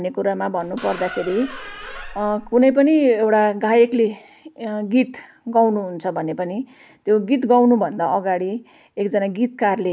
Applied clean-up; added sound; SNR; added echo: none; Squeak; 15 dB; none.